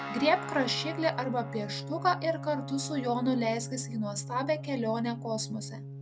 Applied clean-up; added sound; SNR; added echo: none; Guitar; 8 dB; none.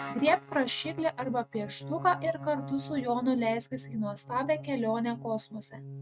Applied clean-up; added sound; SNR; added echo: neural mask model RNNoise.